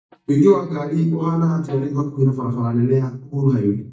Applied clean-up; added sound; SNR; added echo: neural mask model DeepFilterNet 3.